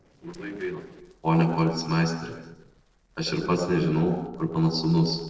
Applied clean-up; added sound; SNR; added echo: neural separator model SepFormer DNS4.